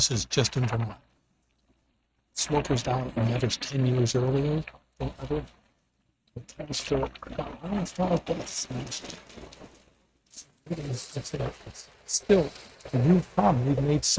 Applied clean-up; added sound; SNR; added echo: neural mask model RNNoise.